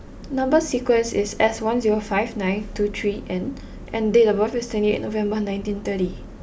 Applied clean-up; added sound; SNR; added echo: none; none; none; none.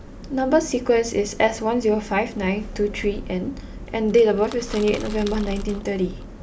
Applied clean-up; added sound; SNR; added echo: none; Crackle / Crushing + Motor vehicle (road); 13 dB; none.